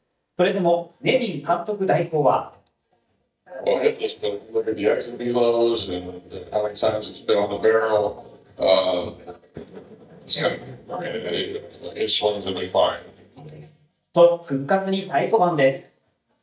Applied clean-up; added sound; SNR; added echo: neural mask model DeepFilterNet 3.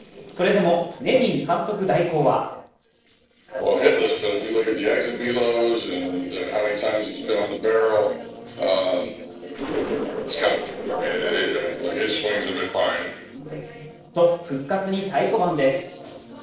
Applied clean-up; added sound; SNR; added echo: neural separator model SepFormer DNS4.